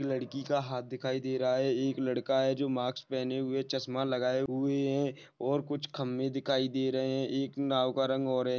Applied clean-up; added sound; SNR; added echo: none; none; none; none.